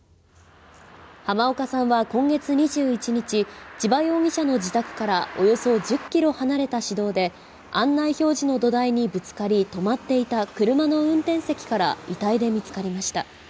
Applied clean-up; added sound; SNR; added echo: none; none; none; none.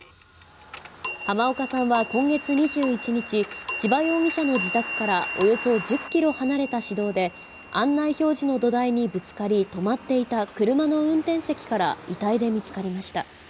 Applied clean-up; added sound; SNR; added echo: none; Clock; 4 dB; none.